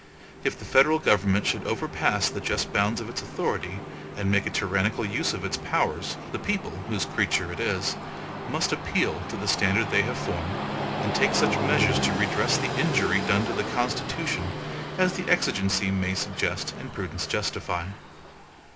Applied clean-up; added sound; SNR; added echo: none; Train; 5 dB; reverberation time 0.3 s.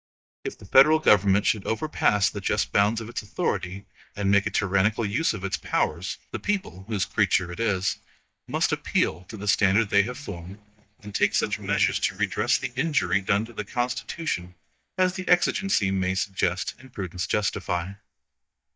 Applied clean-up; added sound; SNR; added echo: neural mask model DeepFilterNet 3.